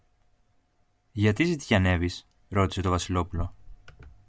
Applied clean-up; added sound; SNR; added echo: none; none; none; none.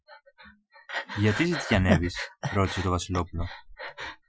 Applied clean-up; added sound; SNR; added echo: classical method Wiener filter.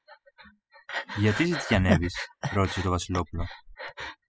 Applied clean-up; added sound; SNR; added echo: classical method spectral subtraction.